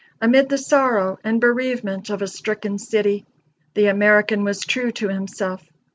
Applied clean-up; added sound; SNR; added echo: none; none; none; none.